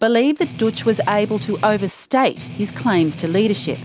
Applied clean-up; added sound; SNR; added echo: none; Strum; 13 dB; none.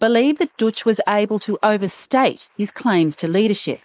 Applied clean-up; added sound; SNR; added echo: neural mask model Resemble Enhance denoiser.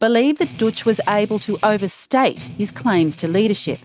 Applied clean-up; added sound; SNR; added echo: neural mask model RNNoise.